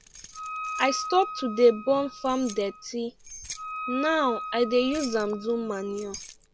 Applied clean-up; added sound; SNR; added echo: none; Keys jangling + Wind instrument, woodwind instrument; 10 dB; none.